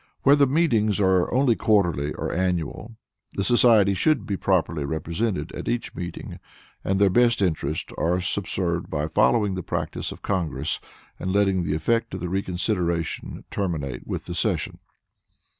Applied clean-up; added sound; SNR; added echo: none; none; none; none.